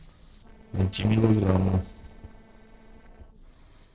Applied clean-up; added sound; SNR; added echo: neural separator model SepFormer DNS4.